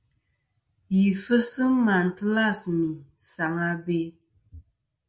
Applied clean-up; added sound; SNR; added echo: none; none; none; none.